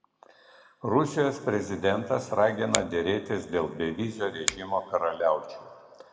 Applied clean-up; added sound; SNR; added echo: none; Finger snapping; 9 dB; reverberation time 1.9 s.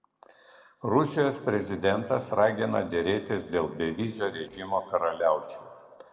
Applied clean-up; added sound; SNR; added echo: neural separator model SepFormer DNS4.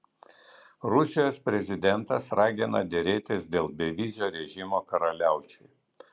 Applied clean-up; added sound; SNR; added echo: none; none; none; none.